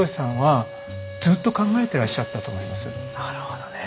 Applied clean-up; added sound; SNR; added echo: none; Wind instrument, woodwind instrument; 14 dB; none.